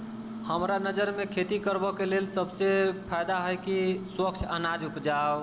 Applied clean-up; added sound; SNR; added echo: none; Microwave oven; 12 dB; none.